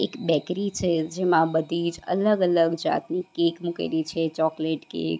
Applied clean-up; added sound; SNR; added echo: none; none; none; none.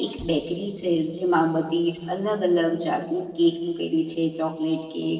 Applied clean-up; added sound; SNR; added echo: neural separator model SepFormer DNS4.